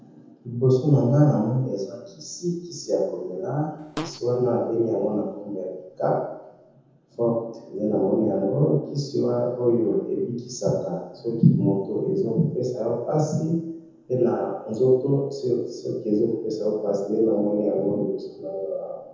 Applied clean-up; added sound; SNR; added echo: none; Fart; 11 dB; reverberation time 0.9 s.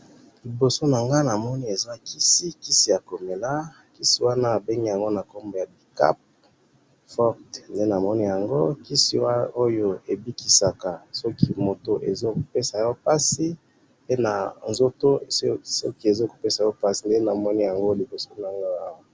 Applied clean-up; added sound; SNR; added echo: none; none; none; none.